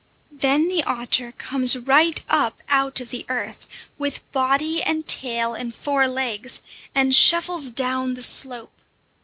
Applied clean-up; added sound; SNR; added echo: none; none; none; none.